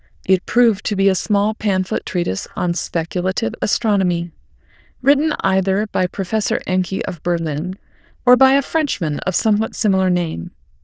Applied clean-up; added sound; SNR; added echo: neural diffusion model UNIVERSE++.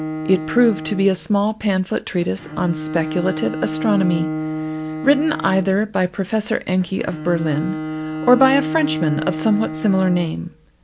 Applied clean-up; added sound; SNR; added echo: none; Bowed string instrument; 8 dB; none.